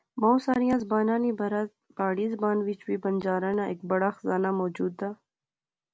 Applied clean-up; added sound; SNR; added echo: none; none; none; none.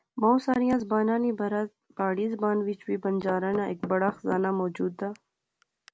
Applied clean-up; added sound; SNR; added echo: none; Knock / Wood; 16 dB; none.